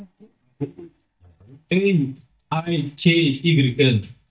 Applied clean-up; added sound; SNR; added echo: neural mask model DeepFilterNet 3.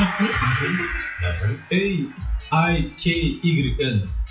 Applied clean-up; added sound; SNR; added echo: classical method WPE with log-MMSE.